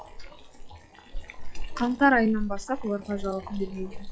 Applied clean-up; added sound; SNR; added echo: classical method log-MMSE.